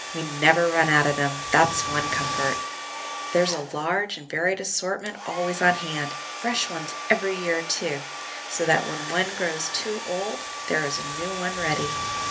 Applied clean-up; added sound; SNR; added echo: none; Domestic sounds, home sounds; 7 dB; reverberation time 0.3 s.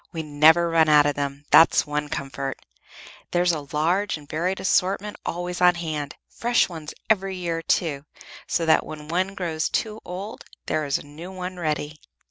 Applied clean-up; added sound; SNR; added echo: none; none; none; none.